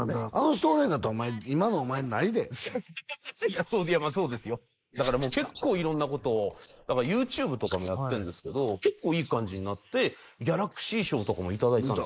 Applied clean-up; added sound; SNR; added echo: neural mask model Resemble Enhance denoiser.